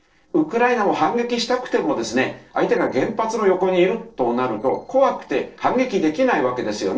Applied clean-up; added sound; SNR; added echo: neural separator model SepFormer DNS4.